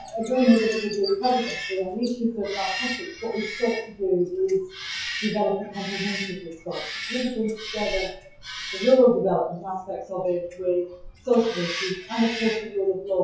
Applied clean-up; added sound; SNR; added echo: classical method WPE with log-MMSE.